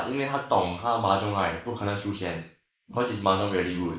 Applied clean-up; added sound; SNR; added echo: neural mask model Resemble Enhance denoiser.